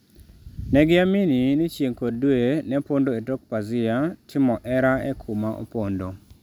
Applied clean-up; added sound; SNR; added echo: none; none; none; none.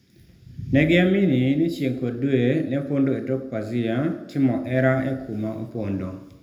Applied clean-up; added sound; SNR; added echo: none; none; none; reverberation time 0.7 s.